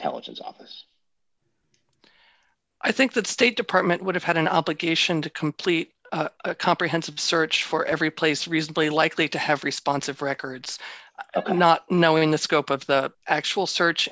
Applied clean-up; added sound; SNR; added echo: none; none; none; none.